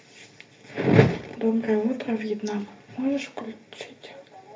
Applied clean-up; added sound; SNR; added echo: none; none; none; reverberation time 0.3 s.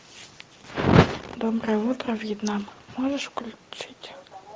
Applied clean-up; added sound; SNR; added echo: none; none; none; none.